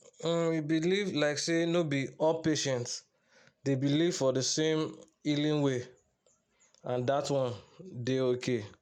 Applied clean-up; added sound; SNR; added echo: none; none; none; none.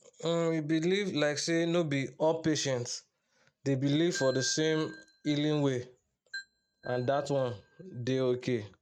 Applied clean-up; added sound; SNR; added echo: neural mask model RNNoise.